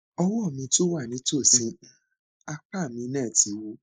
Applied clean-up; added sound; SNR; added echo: neural mask model Resemble Enhance denoiser.